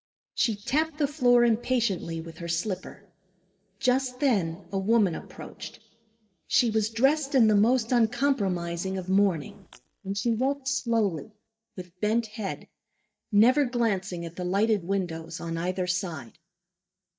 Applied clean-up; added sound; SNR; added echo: neural mask model DeepFilterNet 3.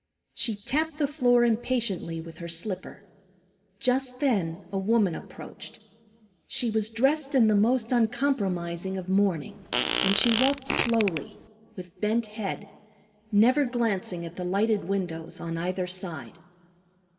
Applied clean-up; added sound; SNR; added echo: none; Fart; 2 dB; reverberation time 2.0 s.